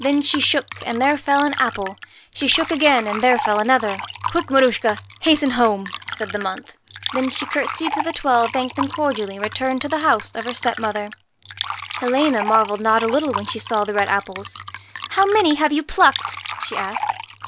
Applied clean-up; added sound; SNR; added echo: none; Fill (with liquid); 9 dB; none.